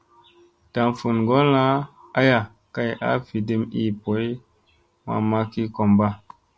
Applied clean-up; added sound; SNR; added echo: none; none; none; none.